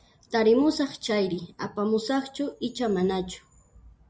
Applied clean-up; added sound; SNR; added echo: none; none; none; none.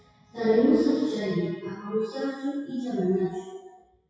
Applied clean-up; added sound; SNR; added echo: classical method WPE with log-MMSE.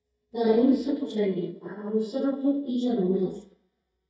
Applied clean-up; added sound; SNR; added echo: neural mask model DeepFilterNet 3.